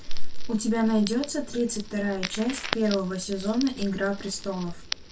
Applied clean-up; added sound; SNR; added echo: none; Crackle; 15 dB; reverberation time 0.2 s.